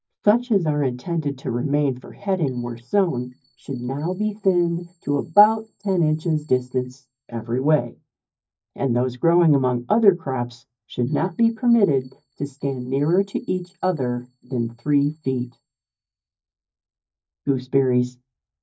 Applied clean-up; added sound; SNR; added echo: neural mask model DeepFilterNet 3.